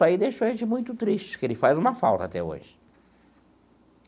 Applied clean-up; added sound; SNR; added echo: none; none; none; none.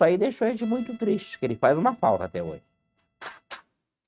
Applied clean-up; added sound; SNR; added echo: neural mask model RNNoise.